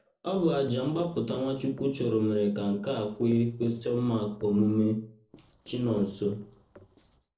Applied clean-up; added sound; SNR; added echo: neural separator model SepFormer DNS4.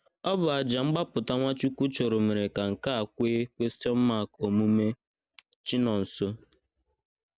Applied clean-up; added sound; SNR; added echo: none; none; none; none.